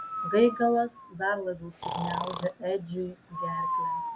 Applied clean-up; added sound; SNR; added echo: none; Breathing; 6 dB; none.